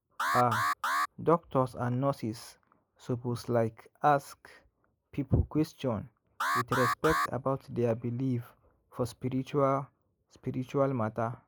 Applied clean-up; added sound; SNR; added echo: neural mask model Resemble Enhance denoiser.